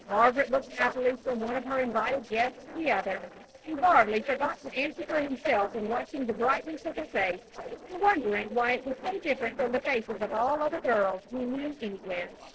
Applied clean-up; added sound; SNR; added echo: neural separator model SepFormer DNS4.